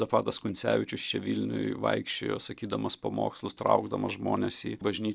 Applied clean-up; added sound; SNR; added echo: none; none; none; none.